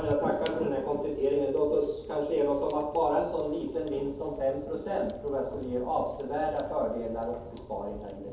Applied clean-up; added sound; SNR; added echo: none; Fire; 17 dB; reverberation time 0.7 s.